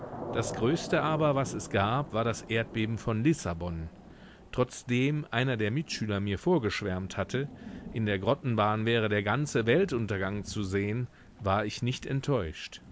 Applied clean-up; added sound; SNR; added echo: none; Thunder / Rain; 15 dB; none.